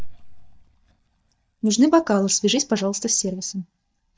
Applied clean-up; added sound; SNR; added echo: neural mask model DeepFilterNet 3.